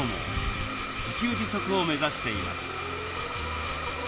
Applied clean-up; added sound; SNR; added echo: none; Domestic sounds, home sounds; 1 dB; none.